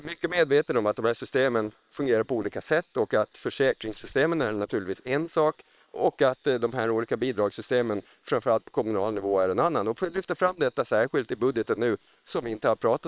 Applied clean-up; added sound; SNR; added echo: neural separator model SepFormer WHAM!.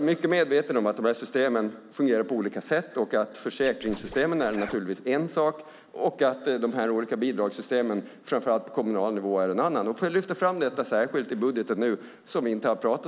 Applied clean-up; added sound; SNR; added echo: none; Scratching (performance technique); 15 dB; none.